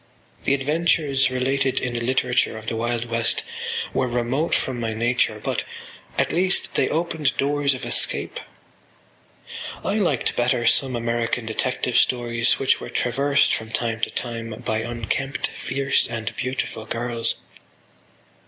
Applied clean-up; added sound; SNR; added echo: none; none; none; none.